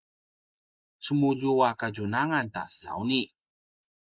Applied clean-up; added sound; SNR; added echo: neural mask model Resemble Enhance denoiser.